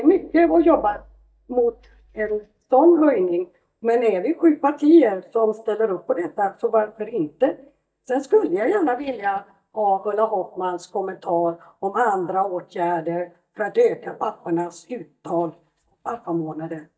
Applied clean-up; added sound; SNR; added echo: neural mask model DeepFilterNet 3.